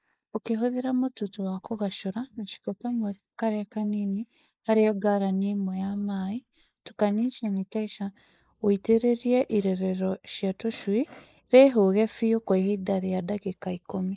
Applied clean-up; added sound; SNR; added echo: neural mask model Resemble Enhance denoiser.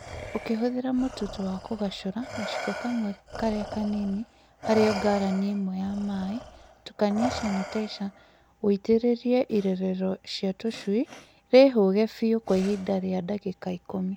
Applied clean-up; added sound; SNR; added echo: none; Respiratory sounds; 13 dB; none.